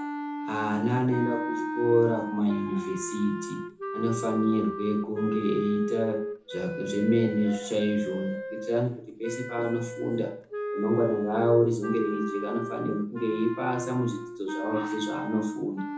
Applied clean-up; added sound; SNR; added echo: none; Wind instrument, woodwind instrument; 6 dB; reverberation time 0.6 s.